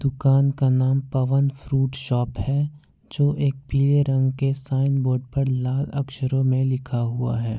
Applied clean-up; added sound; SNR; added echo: none; none; none; none.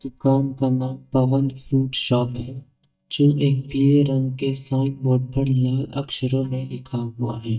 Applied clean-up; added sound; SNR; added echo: neural mask model DeepFilterNet 3.